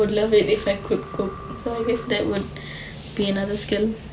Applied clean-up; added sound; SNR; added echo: none; Burping, eructation; 17 dB; none.